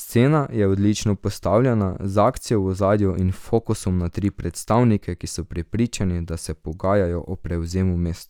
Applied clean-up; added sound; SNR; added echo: none; none; none; none.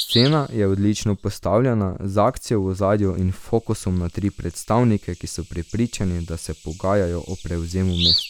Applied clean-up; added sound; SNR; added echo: none; Bird vocalization, bird call, bird song; 10 dB; none.